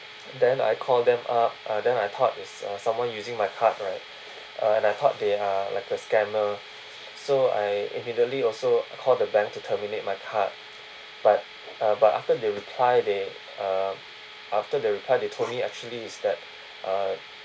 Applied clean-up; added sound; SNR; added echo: none; Bark; 18 dB; none.